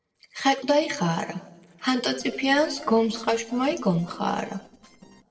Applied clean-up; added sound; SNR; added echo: neural separator model SepFormer DNS4.